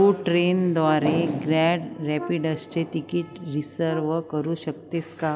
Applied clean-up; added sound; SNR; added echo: none; Brass instrument; 17 dB; none.